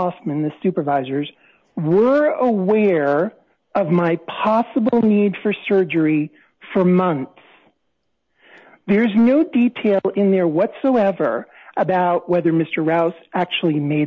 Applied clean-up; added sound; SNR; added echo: none; none; none; none.